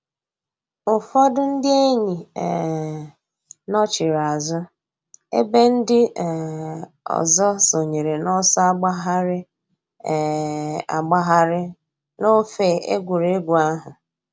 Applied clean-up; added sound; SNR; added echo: none; none; none; none.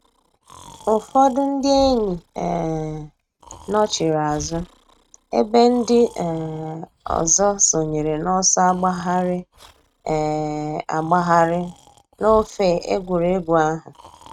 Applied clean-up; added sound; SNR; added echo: neural mask model RNNoise.